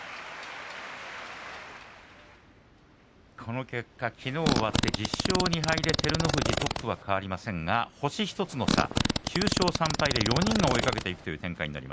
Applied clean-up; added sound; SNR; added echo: none; Fart; -3 dB; none.